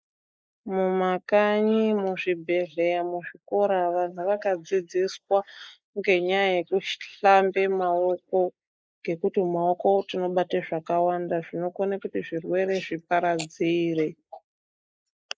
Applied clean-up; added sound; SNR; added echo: neural mask model Resemble Enhance denoiser.